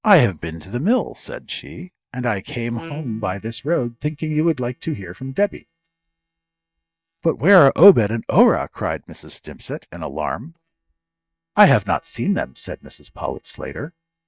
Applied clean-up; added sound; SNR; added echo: neural mask model DeepFilterNet 3.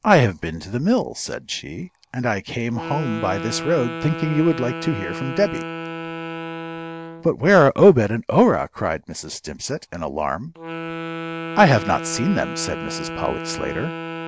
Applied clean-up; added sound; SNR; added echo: none; Wind instrument, woodwind instrument; 11 dB; none.